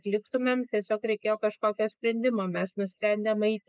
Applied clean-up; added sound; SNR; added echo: neural mask model Resemble Enhance denoiser.